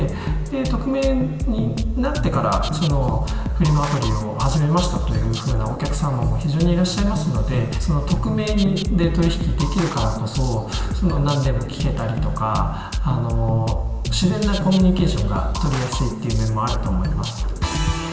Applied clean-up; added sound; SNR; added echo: none; Drum kit; 2 dB; reverberation time 2.3 s.